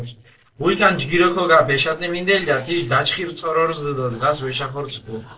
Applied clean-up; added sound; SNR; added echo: neural separator model SepFormer DNS4.